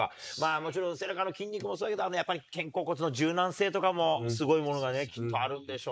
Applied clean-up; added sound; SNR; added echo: neural mask model Resemble Enhance denoiser.